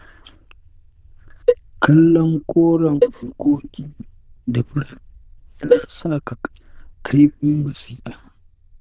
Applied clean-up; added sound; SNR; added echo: neural diffusion model UNIVERSE++.